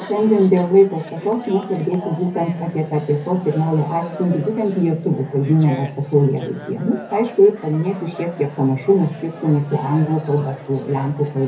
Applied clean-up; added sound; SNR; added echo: none; Chatter; 16 dB; reverberation time 0.4 s.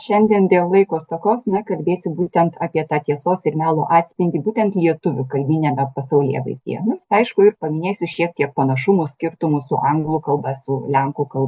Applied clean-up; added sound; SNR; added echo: none; none; none; none.